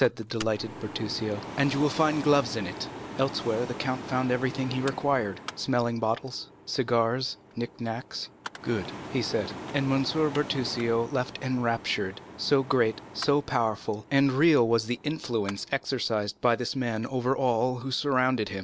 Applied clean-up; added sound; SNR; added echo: none; Mechanical fan; 14 dB; none.